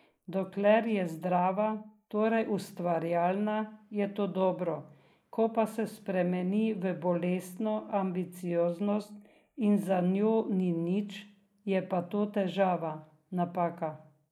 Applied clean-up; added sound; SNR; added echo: neural mask model Resemble Enhance denoiser.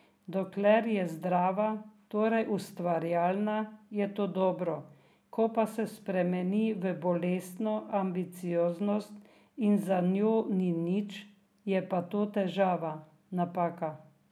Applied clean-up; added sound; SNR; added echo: none; none; none; none.